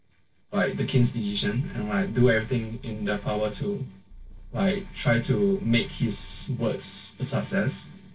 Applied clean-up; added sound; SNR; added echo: neural separator model SepFormer DNS4.